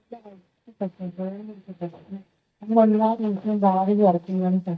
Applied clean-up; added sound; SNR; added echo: neural mask model DeepFilterNet 3.